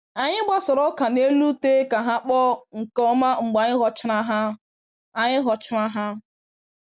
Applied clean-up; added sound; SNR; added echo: none; none; none; none.